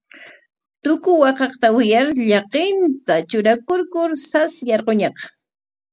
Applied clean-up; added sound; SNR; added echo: none; none; none; none.